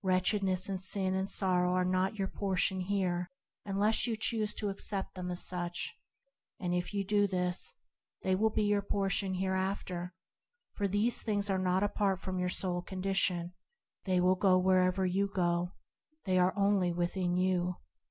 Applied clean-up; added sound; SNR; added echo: none; none; none; none.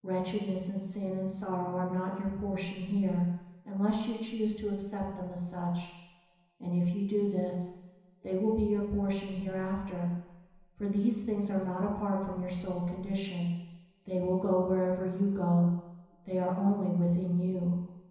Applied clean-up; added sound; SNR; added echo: none; none; none; reverberation time 1.0 s.